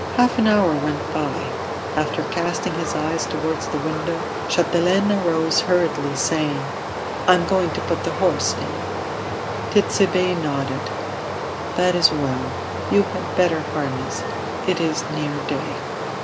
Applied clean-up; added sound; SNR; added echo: none; Stream; 4 dB; none.